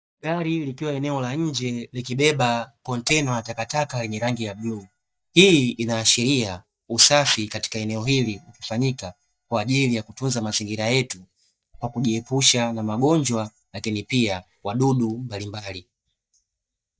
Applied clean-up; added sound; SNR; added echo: neural mask model DeepFilterNet 3.